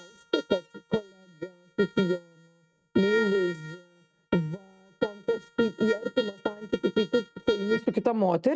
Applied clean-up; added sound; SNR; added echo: neural mask model RNNoise.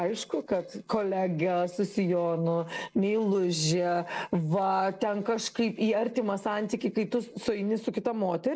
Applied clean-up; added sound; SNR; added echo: neural mask model Resemble Enhance denoiser.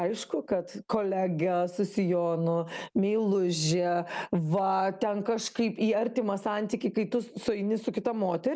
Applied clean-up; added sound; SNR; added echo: none; none; none; none.